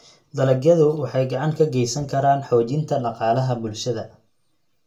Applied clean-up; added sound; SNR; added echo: none; none; none; reverberation time 0.2 s.